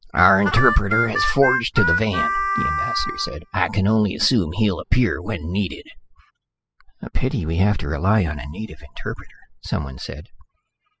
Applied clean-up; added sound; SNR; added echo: classical method spectral subtraction.